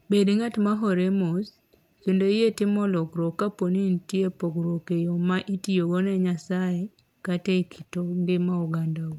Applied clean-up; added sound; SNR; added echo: none; none; none; none.